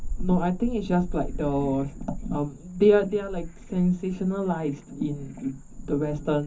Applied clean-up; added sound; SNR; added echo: none; Frog; 9 dB; reverberation time 0.3 s.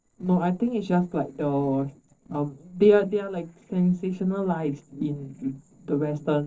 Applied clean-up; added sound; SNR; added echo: neural separator model SepFormer DNS4.